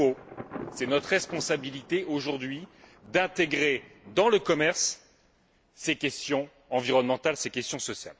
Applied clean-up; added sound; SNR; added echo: none; Thunder; 20 dB; none.